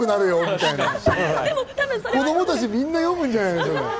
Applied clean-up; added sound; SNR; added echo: none; Gunshot, gunfire; 14 dB; none.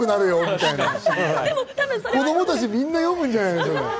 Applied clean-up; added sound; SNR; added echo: none; none; none; none.